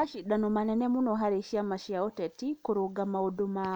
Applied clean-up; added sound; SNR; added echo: none; none; none; none.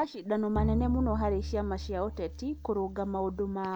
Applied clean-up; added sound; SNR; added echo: none; Bowed string instrument; 4 dB; none.